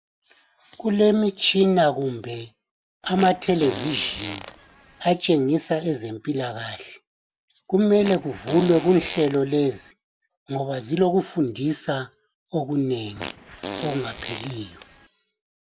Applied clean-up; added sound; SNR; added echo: none; Fart; 11 dB; none.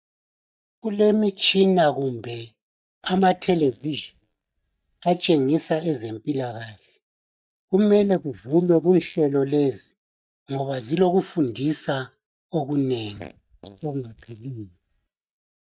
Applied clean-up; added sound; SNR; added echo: neural mask model DeepFilterNet 3.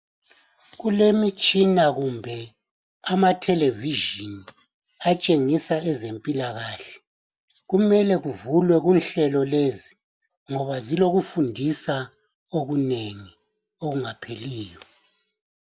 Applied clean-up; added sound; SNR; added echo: none; none; none; none.